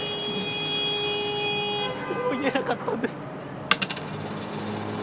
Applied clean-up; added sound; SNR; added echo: none; Coin (dropping) + Traffic noise, roadway noise / Vehicle horn, car horn, honking; -5 dB; none.